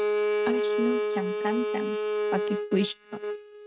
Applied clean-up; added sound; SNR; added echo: neural mask model RNNoise.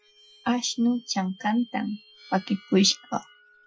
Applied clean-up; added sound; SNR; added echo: classical method Wiener filter.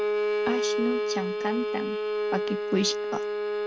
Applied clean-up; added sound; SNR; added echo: none; Bowed string instrument; -4 dB; none.